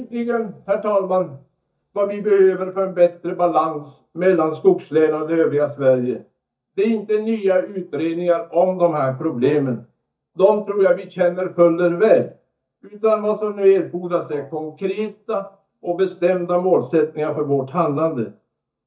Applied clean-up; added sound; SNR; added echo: neural mask model DeepFilterNet 3.